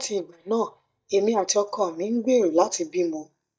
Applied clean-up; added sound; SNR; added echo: neural mask model DeepFilterNet 3.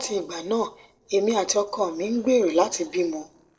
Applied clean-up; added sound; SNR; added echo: neural separator model SepFormer DNS4.